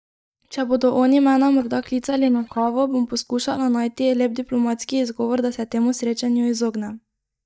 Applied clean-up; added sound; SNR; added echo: neural mask model DeepFilterNet 3.